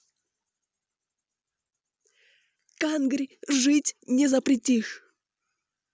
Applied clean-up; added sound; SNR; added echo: none; none; none; none.